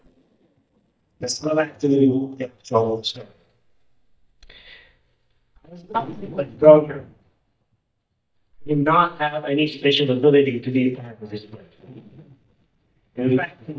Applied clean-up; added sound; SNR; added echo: neural mask model DeepFilterNet 3.